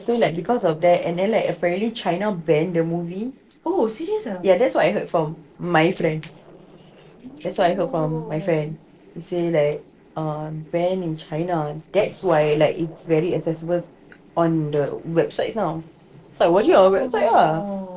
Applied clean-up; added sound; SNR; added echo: neural separator model SepFormer DNS4.